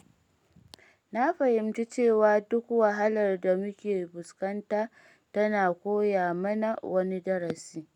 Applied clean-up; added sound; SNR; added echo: none; none; none; none.